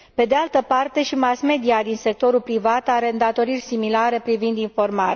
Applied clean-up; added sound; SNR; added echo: none; none; none; none.